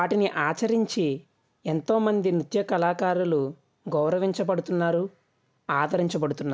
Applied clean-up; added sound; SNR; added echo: none; none; none; none.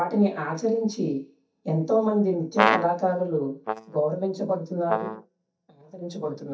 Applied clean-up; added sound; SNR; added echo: neural mask model DeepFilterNet 3.